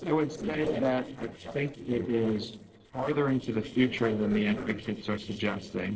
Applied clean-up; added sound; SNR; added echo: neural separator model SepFormer DNS4.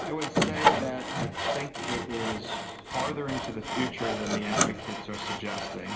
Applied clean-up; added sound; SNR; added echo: none; Sawing; -4 dB; reverberation time 2.5 s.